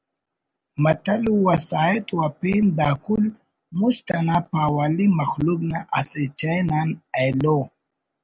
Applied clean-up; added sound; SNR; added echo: none; none; none; none.